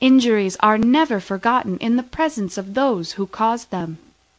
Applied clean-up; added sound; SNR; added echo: none; none; none; none.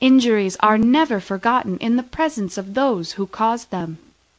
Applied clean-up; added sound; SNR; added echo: neural mask model Resemble Enhance denoiser.